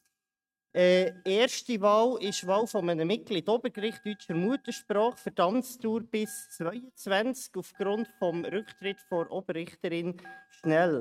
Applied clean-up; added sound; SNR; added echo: neural mask model RNNoise.